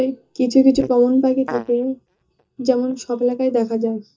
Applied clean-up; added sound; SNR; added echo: neural mask model DeepFilterNet 3.